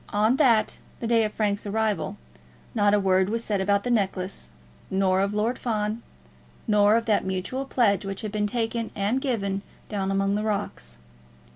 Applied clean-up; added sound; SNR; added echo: none; none; none; none.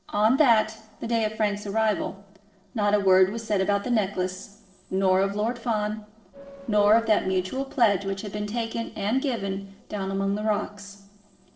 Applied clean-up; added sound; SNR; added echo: neural separator model SepFormer DNS4.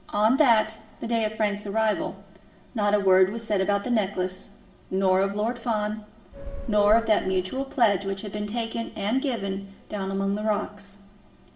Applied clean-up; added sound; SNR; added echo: none; Subway, metro, underground / Doorbell; 8 dB; reverberation time 1.5 s.